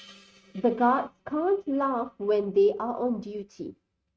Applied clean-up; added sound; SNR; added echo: neural mask model RNNoise.